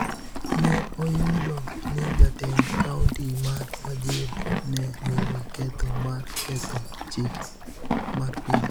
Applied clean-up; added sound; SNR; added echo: none; Livestock, farm animals, working animals; -3 dB; none.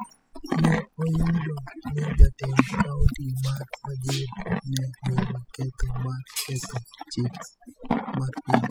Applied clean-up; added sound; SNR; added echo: classical method spectral subtraction.